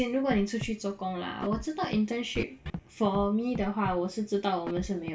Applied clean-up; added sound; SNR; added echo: none; Scratching (performance technique); 11 dB; reverberation time 0.3 s.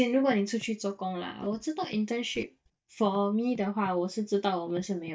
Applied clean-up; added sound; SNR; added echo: neural mask model DeepFilterNet 3.